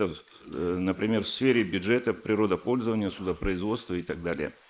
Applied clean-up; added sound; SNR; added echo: neural mask model Resemble Enhance denoiser.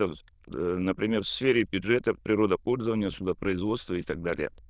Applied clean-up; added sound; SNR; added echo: neural diffusion model UNIVERSE++.